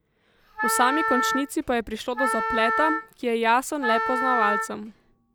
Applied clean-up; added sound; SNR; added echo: none; Wind instrument, woodwind instrument; 1 dB; none.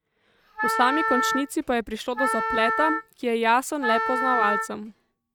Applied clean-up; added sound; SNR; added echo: neural mask model RNNoise.